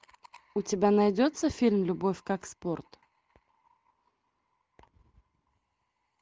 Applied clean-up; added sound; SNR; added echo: none; none; none; none.